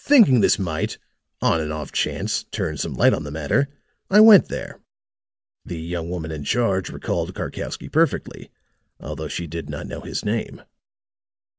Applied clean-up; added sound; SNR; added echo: none; none; none; none.